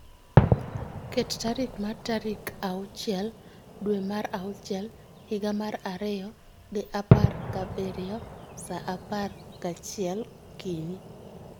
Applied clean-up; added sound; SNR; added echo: none; Fireworks; -3 dB; none.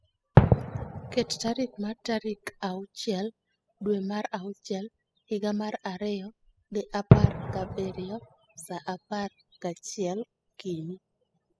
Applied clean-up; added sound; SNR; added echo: classical method spectral subtraction.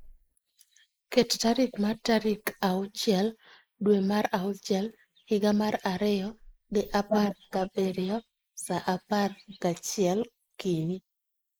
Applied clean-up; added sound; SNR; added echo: neural mask model Resemble Enhance denoiser.